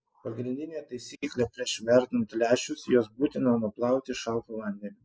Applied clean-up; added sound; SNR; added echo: neural mask model Resemble Enhance denoiser.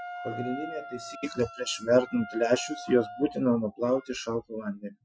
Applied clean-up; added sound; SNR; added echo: classical method Wiener filter.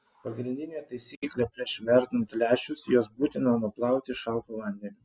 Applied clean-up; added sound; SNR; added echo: none; none; none; none.